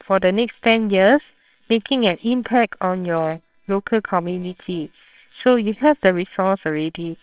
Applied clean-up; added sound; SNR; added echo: neural separator model SepFormer WHAMR!.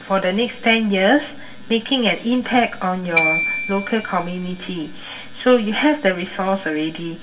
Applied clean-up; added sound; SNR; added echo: none; Glockenspiel; 7 dB; reverberation time 0.2 s.